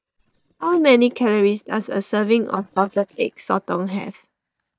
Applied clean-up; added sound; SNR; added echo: neural mask model DeepFilterNet 3.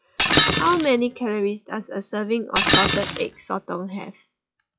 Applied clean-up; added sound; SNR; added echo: classical method log-MMSE.